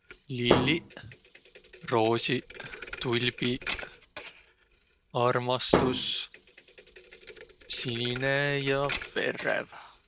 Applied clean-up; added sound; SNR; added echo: none; Thump, thud; 4 dB; none.